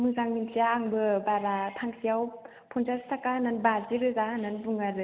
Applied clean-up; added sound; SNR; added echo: none; none; none; none.